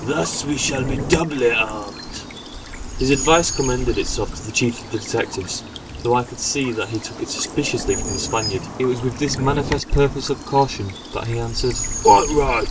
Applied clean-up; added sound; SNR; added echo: none; Stream / Bird vocalization, bird call, bird song; 7 dB; none.